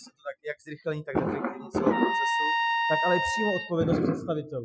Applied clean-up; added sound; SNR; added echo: classical method Wiener filter.